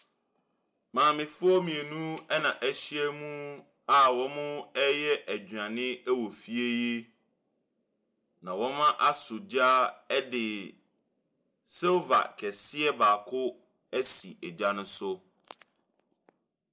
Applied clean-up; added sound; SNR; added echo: none; none; none; none.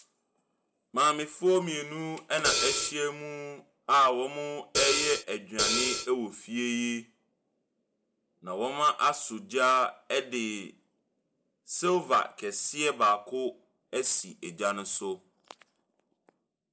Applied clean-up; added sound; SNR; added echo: none; Hi-hat; -3 dB; none.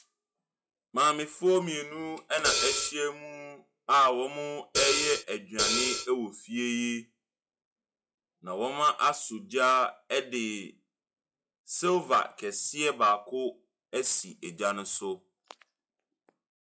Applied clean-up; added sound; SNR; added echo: classical method log-MMSE.